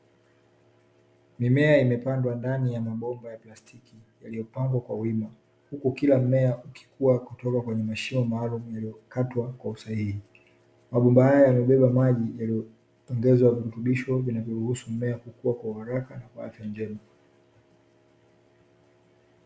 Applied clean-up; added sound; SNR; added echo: none; none; none; none.